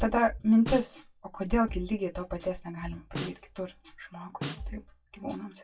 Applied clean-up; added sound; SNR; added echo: classical method WPE with log-MMSE.